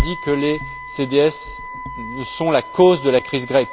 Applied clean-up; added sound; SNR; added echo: none; Wind instrument, woodwind instrument; 14 dB; none.